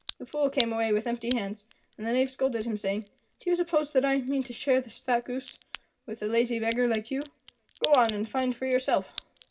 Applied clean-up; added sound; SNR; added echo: none; Crack; 11 dB; reverberation time 0.4 s.